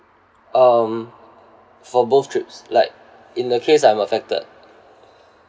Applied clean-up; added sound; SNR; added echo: none; none; none; none.